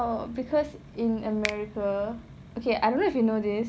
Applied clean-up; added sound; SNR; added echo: none; Finger snapping; 15 dB; none.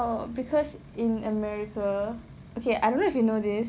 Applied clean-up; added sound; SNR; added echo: none; none; none; none.